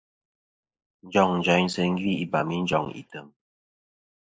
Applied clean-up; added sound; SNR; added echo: neural mask model Resemble Enhance denoiser.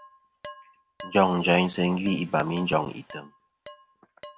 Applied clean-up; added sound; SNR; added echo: none; Dishes, pots, and pans; 19 dB; none.